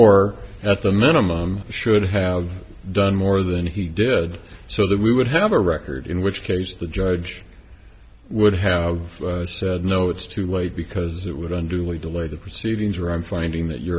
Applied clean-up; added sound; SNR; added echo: none; none; none; none.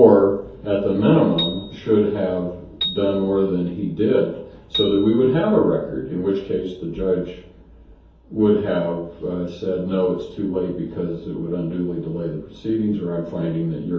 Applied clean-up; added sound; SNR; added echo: none; Piano; 12 dB; reverberation time 0.6 s.